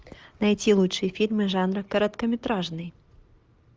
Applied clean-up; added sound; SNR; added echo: none; none; none; none.